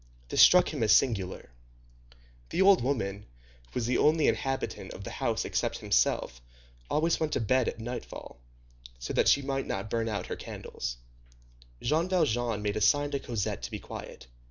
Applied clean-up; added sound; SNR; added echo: none; none; none; none.